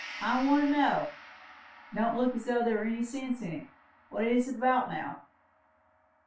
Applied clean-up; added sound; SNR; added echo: none; Gong; 19 dB; reverberation time 0.3 s.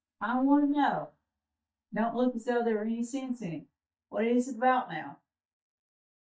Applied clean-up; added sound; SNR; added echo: neural mask model DeepFilterNet 3.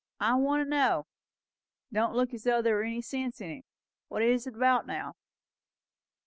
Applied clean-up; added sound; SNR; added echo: none; none; none; none.